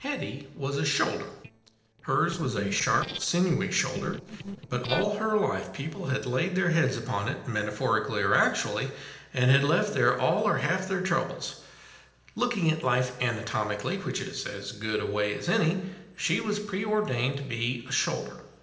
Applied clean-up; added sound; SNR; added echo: neural separator model SepFormer DNS4.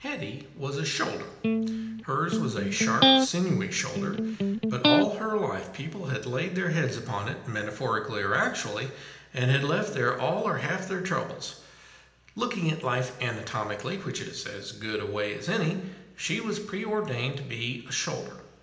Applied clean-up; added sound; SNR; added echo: none; Electric guitar; -4 dB; reverberation time 0.9 s.